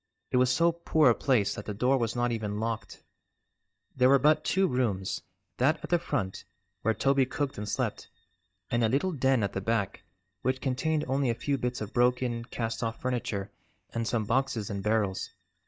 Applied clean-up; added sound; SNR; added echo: neural mask model DeepFilterNet 3.